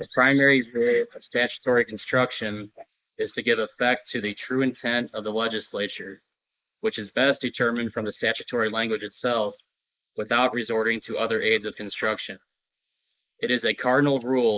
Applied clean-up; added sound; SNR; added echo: neural mask model Resemble Enhance denoiser.